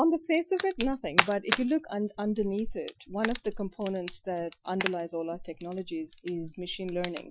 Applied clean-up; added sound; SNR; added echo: classical method Wiener filter.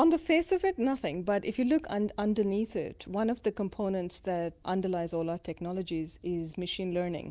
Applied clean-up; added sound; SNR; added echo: none; none; none; none.